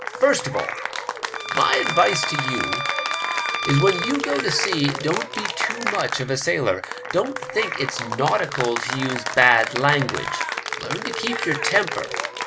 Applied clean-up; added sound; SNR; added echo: none; Applause / Cheering + Bowed string instrument; 4 dB; none.